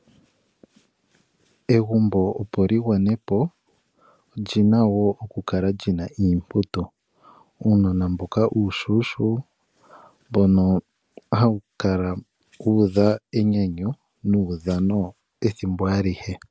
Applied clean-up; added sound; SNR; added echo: none; none; none; none.